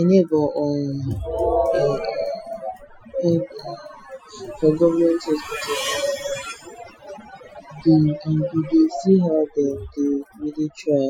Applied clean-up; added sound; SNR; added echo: classical method Wiener filter.